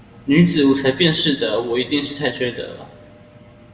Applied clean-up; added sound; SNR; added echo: none; none; none; reverberation time 0.8 s.